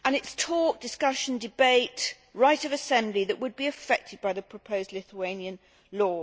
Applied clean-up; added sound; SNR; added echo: none; none; none; none.